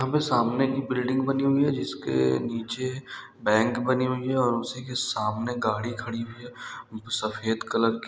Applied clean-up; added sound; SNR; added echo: none; none; none; none.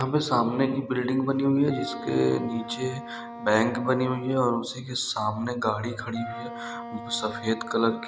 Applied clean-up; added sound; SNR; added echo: none; Wind instrument, woodwind instrument; 14 dB; none.